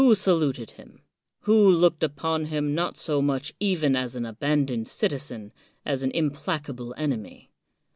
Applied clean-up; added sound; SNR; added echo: none; none; none; none.